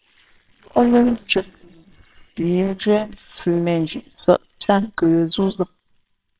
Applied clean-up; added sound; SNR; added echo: neural separator model SepFormer WHAMR!.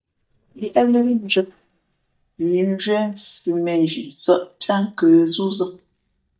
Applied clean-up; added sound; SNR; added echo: neural mask model DeepFilterNet 3.